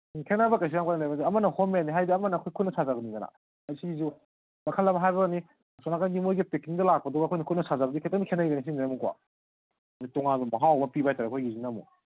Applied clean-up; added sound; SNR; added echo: none; none; none; none.